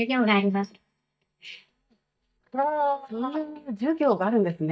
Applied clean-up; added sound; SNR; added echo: neural mask model DeepFilterNet 3.